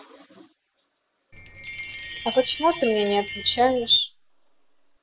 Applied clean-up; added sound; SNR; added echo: none; Chime; 7 dB; none.